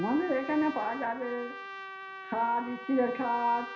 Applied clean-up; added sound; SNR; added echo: none; Trumpet; 11 dB; reverberation time 0.5 s.